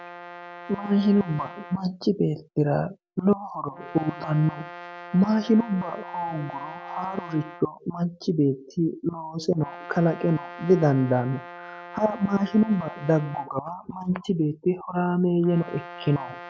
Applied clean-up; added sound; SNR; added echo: none; Brass instrument; 17 dB; none.